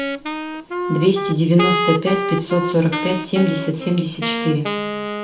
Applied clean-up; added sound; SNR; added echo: none; Wind instrument, woodwind instrument; 5 dB; reverberation time 0.4 s.